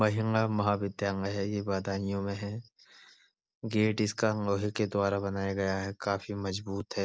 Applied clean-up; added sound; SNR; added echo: none; none; none; none.